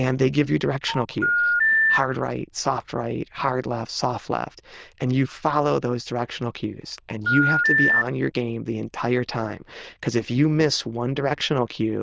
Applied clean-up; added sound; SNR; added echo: neural diffusion model UNIVERSE++.